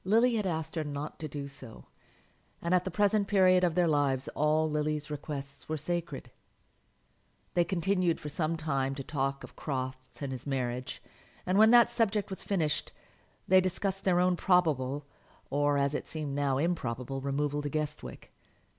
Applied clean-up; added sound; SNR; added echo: none; none; none; none.